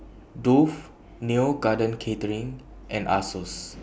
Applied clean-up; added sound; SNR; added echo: none; none; none; none.